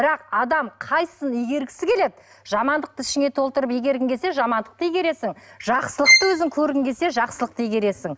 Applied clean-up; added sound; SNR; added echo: none; Bowed string instrument; -2 dB; none.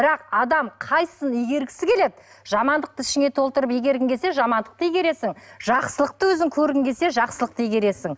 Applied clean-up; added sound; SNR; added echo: none; none; none; none.